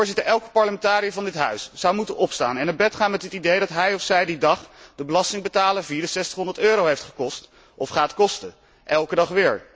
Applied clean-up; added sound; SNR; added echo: none; none; none; none.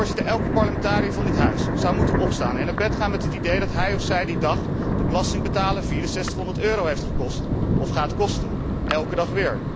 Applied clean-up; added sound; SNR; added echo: none; Thunder; -3 dB; none.